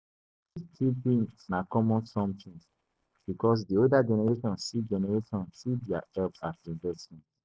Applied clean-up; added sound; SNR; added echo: neural separator model SepFormer DNS4.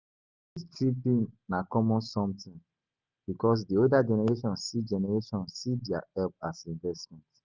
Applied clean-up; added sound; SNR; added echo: none; none; none; none.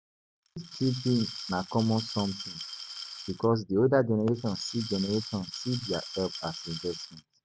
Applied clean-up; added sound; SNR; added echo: none; Glass; 11 dB; none.